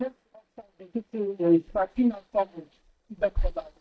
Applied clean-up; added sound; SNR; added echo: neural mask model DeepFilterNet 3.